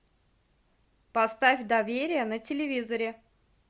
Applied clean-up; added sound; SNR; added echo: none; none; none; none.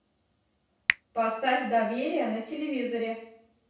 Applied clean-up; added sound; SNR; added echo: none; Finger snapping; 7 dB; reverberation time 0.6 s.